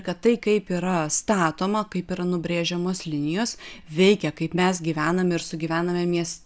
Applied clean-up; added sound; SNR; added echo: none; none; none; none.